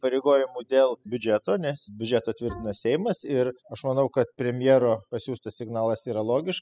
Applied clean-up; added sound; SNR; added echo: classical method spectral subtraction.